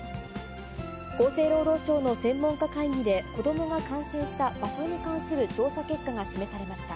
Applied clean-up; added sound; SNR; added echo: none; none; none; none.